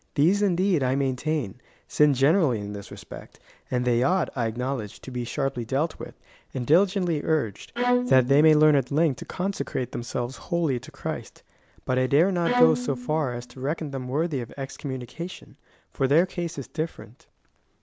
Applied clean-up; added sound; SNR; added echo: none; Bowed string instrument; 5 dB; none.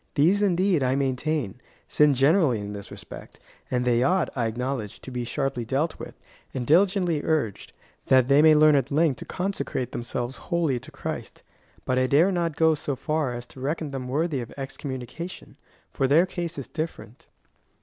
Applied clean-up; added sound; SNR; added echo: none; none; none; none.